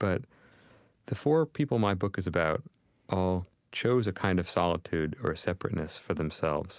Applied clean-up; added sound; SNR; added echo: none; none; none; none.